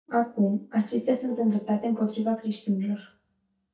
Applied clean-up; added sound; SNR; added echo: neural mask model DeepFilterNet 3.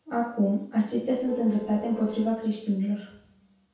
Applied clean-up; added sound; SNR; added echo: none; Vehicle horn, car horn, honking; 14 dB; reverberation time 0.6 s.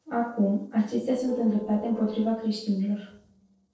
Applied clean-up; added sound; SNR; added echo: neural separator model SepFormer DNS4.